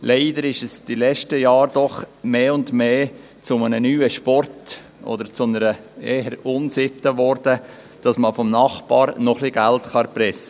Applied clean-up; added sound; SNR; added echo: none; none; none; none.